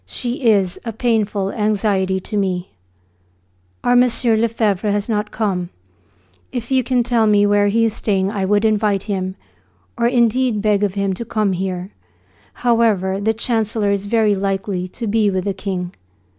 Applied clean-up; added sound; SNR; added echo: none; none; none; none.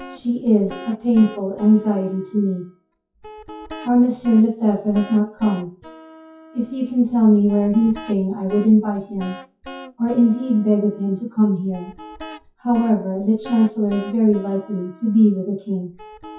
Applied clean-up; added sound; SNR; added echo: classical method WPE with log-MMSE.